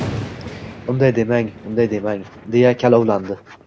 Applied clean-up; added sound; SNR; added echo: none; Thunder; 14 dB; none.